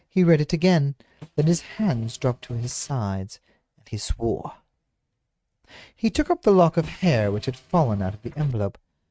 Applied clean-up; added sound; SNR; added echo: neural mask model RNNoise.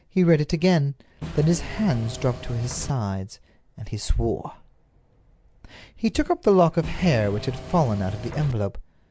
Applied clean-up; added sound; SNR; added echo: none; Engine / Mechanisms; 11 dB; none.